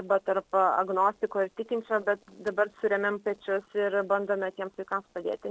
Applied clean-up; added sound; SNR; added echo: none; none; none; none.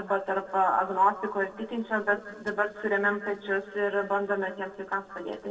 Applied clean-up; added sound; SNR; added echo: none; none; none; reverberation time 1.5 s.